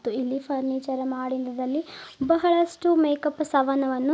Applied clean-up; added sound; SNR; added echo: none; none; none; none.